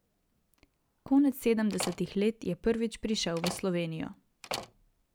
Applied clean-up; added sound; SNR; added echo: none; Slam; 11 dB; none.